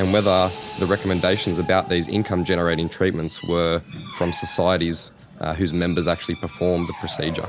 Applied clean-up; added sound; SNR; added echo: none; Drill; 15 dB; none.